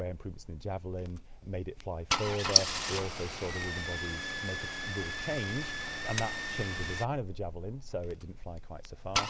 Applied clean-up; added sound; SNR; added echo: none; Engine starting / Car; -1 dB; none.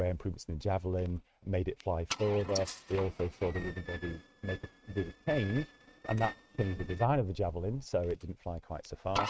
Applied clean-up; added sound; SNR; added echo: neural mask model RNNoise.